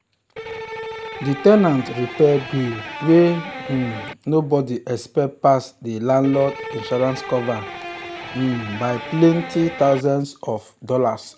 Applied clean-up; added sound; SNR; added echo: none; Electric guitar; 11 dB; none.